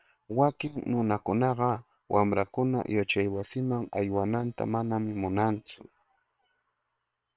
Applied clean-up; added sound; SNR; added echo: neural separator model SepFormer WHAM!.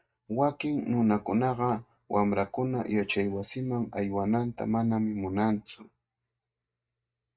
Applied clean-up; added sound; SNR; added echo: neural mask model DeepFilterNet 3.